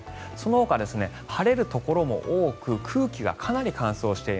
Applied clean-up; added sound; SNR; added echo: none; none; none; none.